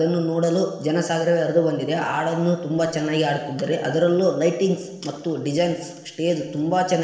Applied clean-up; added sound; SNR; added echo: none; none; none; reverberation time 1.1 s.